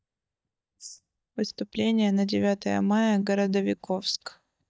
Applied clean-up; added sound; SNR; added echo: neural mask model DeepFilterNet 3.